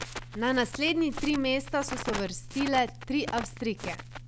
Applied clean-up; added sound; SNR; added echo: none; Crackle; 9 dB; none.